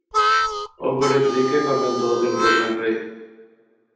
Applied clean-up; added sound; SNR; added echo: none; Harmonica; 0 dB; reverberation time 0.9 s.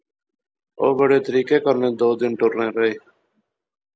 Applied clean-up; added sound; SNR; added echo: none; none; none; none.